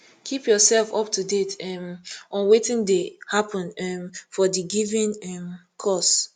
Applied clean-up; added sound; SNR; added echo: none; none; none; none.